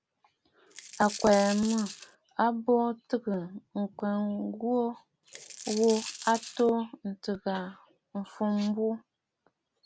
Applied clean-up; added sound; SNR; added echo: none; Coin (dropping); 11 dB; none.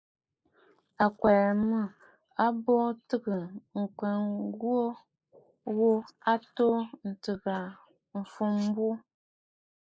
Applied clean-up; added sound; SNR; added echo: neural mask model Resemble Enhance denoiser.